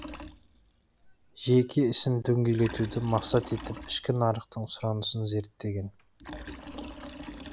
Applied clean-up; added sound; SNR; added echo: none; Liquid; 16 dB; none.